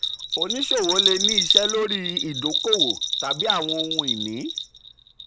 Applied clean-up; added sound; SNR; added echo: none; Bell; -3 dB; none.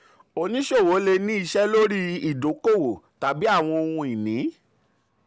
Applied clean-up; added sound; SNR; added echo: none; none; none; none.